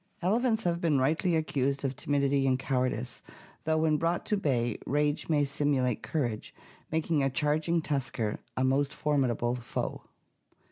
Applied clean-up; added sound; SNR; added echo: none; Chirp, tweet; 9 dB; none.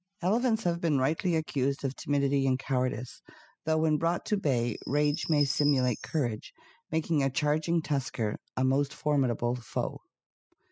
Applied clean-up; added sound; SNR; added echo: classical method spectral subtraction.